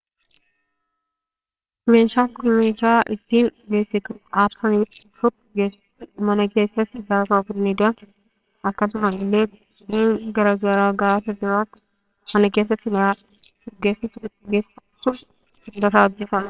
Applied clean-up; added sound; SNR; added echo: neural separator model SepFormer WHAMR!.